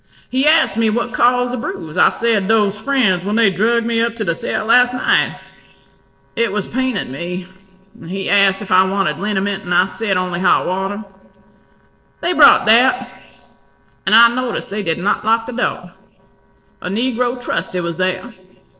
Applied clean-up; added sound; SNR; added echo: neural separator model SepFormer DNS4.